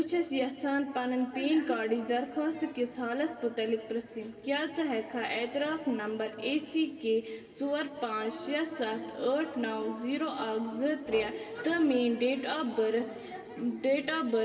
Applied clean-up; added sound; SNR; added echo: none; Brass instrument; 18 dB; reverberation time 2.2 s.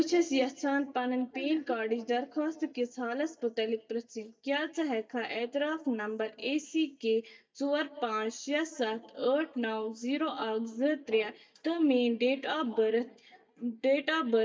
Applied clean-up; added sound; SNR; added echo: neural mask model DeepFilterNet 3.